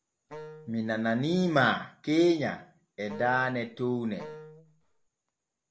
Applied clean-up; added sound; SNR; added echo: none; Wind instrument, woodwind instrument; 17 dB; none.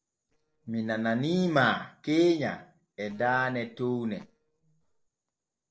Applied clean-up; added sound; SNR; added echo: neural separator model SepFormer DNS4.